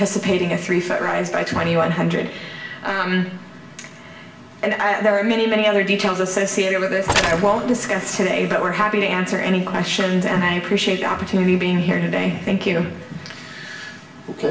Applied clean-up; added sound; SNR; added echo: none; Mechanisms; 7 dB; reverberation time 1.0 s.